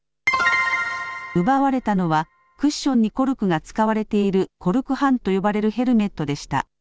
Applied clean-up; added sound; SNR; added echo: none; none; none; none.